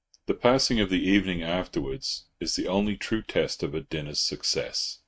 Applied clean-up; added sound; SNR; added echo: neural mask model RNNoise.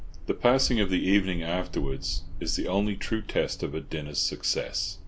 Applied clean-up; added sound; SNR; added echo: none; Wind; 5 dB; none.